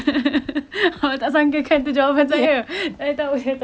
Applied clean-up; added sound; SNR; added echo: none; none; none; none.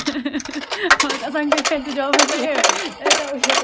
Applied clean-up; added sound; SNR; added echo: none; Coin (dropping); -3 dB; none.